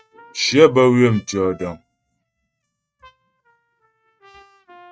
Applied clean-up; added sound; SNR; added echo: neural mask model RNNoise.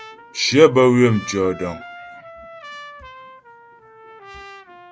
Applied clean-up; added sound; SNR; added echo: none; Trumpet; 19 dB; none.